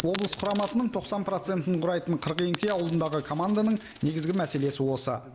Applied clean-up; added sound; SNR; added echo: none; Coin (dropping); 17 dB; none.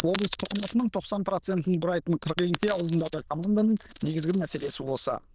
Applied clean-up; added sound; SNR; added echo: neural diffusion model UNIVERSE++.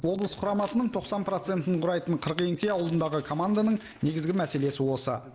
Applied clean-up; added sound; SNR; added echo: neural mask model Resemble Enhance denoiser.